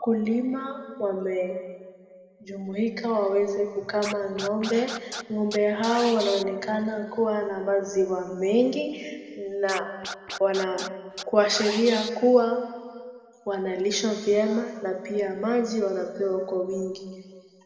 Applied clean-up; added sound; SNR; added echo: none; Scratching (performance technique); 11 dB; reverberation time 2.0 s.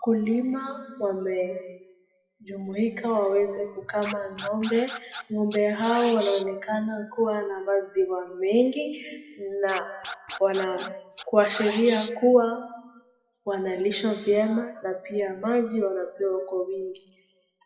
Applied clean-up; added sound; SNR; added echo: classical method WPE with log-MMSE.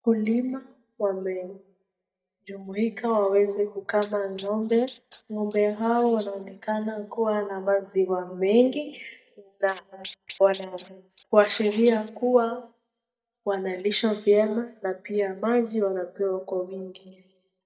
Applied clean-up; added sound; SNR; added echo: neural mask model DeepFilterNet 3.